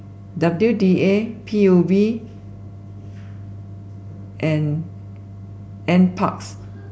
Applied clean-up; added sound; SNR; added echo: none; none; none; none.